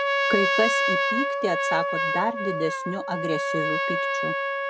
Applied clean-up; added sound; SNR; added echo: none; Trumpet; -4 dB; none.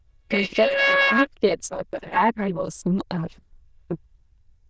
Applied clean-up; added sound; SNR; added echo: neural diffusion model UNIVERSE++.